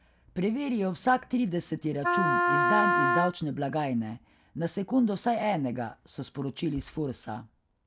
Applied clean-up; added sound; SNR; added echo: none; Wind instrument, woodwind instrument; -4 dB; none.